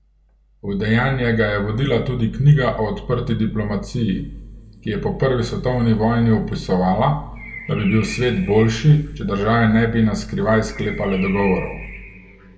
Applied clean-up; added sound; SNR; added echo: none; Bird; 16 dB; reverberation time 2.5 s.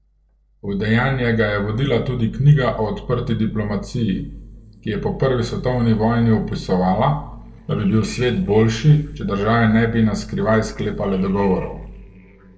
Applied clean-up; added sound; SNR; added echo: neural separator model SepFormer DNS4.